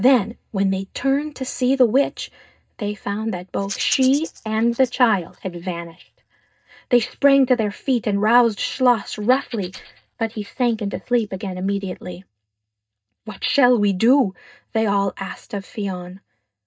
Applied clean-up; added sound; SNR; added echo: neural mask model DeepFilterNet 3.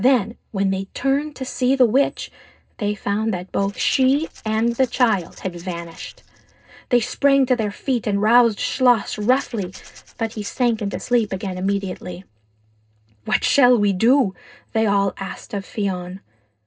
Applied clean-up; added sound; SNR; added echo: neural separator model SepFormer DNS4.